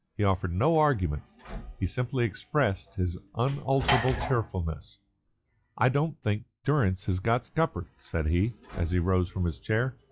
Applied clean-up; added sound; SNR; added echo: classical method log-MMSE.